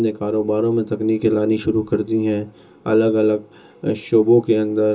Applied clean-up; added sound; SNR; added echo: none; none; none; reverberation time 0.2 s.